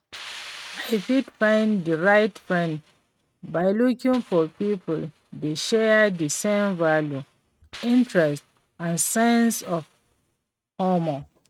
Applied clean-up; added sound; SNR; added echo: neural mask model RNNoise.